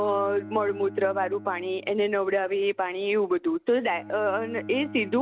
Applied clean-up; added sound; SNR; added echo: none; Bowed string instrument; 17 dB; none.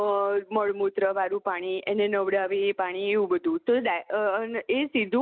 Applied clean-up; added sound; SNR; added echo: none; none; none; none.